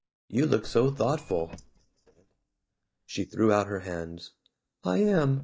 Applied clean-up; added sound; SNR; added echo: neural mask model DeepFilterNet 3.